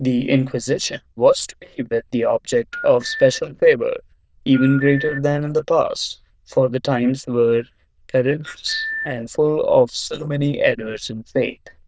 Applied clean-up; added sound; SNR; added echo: neural diffusion model UNIVERSE++.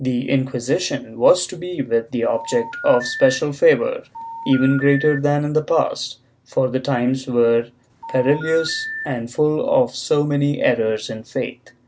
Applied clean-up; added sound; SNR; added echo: none; Telephone; 11 dB; none.